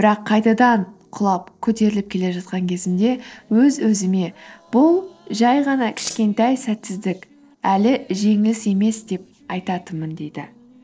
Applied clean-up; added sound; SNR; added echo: neural separator model SepFormer DNS4.